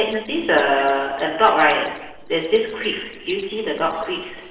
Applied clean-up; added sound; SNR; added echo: neural separator model SepFormer DNS4.